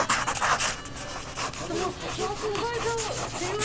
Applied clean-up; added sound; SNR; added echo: none; Writing; -3 dB; none.